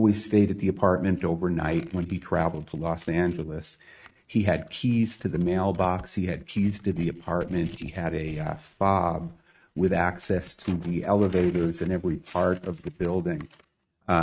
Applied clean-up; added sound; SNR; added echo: neural mask model RNNoise.